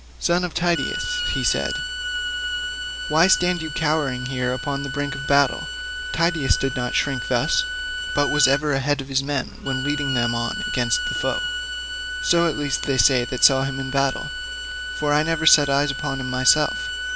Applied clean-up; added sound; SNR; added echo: none; Bowed string instrument; 5 dB; none.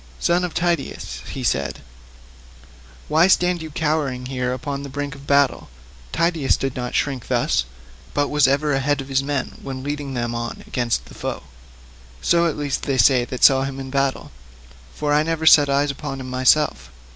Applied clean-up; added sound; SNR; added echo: none; none; none; none.